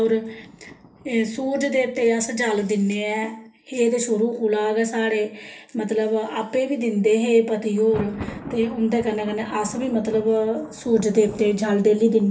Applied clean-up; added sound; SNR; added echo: none; Thunder; 20 dB; reverberation time 0.3 s.